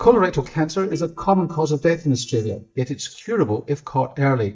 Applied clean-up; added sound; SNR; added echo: neural mask model DeepFilterNet 3.